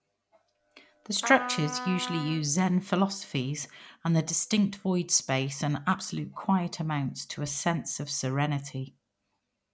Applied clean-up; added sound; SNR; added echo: none; Trumpet; 9 dB; none.